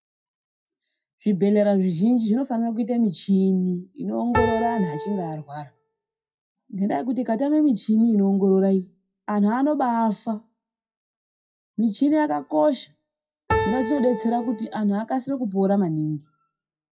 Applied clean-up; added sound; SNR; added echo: classical method WPE with log-MMSE.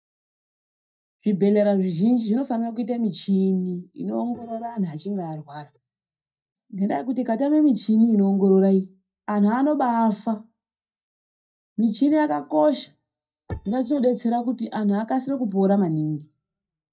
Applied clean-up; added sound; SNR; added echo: neural mask model DeepFilterNet 3.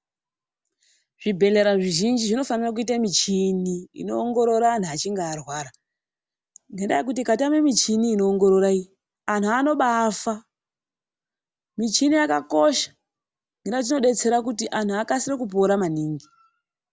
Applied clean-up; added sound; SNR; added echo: none; none; none; none.